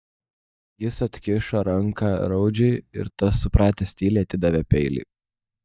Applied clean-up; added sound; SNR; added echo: neural mask model DeepFilterNet 3.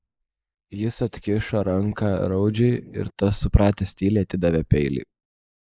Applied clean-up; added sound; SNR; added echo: neural mask model Resemble Enhance denoiser.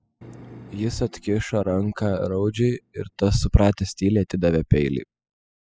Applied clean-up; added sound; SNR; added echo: classical method spectral subtraction.